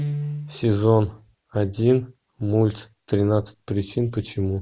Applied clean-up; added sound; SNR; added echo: none; Guitar; 13 dB; none.